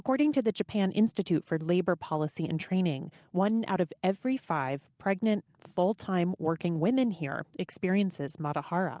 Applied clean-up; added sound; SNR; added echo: none; none; none; none.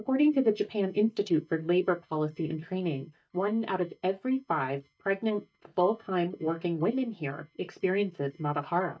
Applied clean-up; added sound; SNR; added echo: neural mask model DeepFilterNet 3.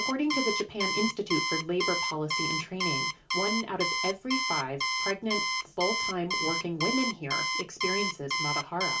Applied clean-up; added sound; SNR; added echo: none; Alarm; -1 dB; reverberation time 0.2 s.